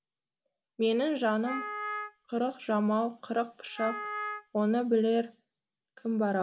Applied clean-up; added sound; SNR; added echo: none; Wind instrument, woodwind instrument; 8 dB; none.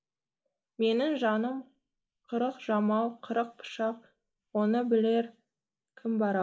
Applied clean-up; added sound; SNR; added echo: neural mask model Resemble Enhance denoiser.